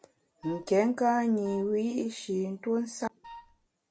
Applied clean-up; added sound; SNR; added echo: none; Wind instrument, woodwind instrument; 19 dB; none.